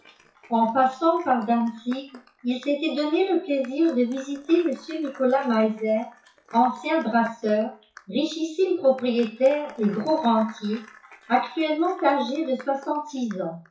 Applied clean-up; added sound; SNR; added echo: classical method WPE with log-MMSE.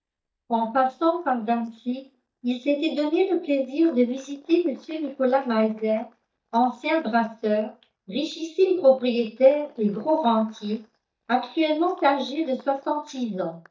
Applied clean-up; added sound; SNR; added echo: neural mask model DeepFilterNet 3.